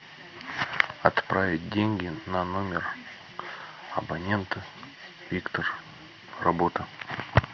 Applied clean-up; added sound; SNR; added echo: none; none; none; none.